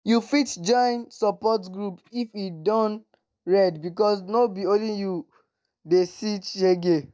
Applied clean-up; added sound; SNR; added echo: neural mask model DeepFilterNet 3.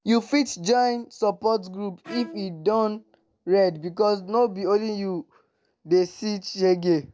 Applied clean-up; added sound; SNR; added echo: none; Bowed string instrument; 20 dB; none.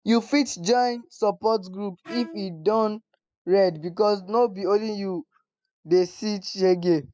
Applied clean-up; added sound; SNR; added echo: classical method spectral subtraction.